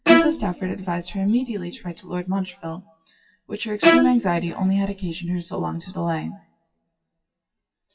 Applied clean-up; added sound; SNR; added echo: classical method WPE with log-MMSE.